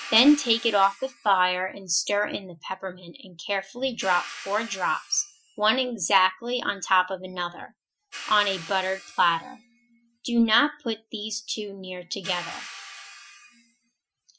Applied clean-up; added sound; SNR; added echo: classical method Wiener filter.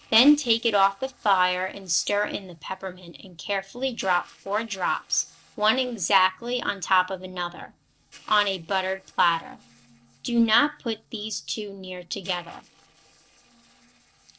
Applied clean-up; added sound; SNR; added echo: neural separator model SepFormer DNS4.